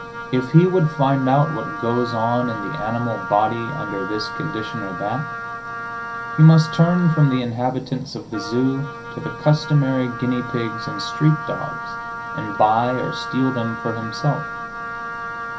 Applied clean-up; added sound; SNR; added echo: none; Wind instrument, woodwind instrument; 9 dB; reverberation time 0.3 s.